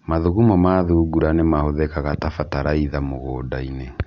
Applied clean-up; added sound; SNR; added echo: none; none; none; none.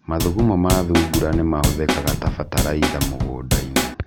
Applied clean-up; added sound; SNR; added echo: none; Drum / Drum kit; 0 dB; none.